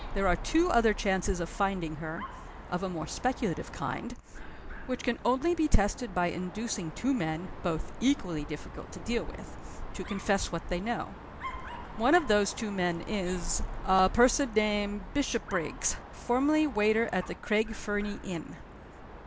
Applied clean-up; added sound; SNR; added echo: none; Dog; 10 dB; none.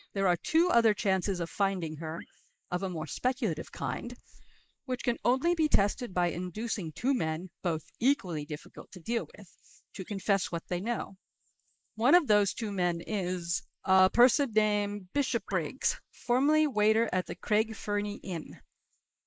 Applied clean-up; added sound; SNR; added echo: neural mask model Resemble Enhance denoiser.